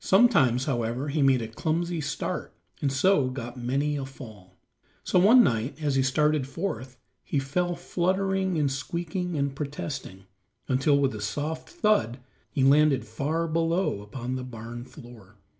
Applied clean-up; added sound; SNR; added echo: none; none; none; none.